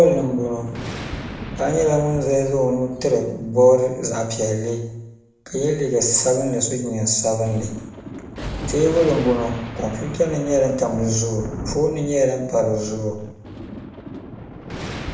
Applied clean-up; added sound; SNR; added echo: none; Thunder; 13 dB; reverberation time 0.8 s.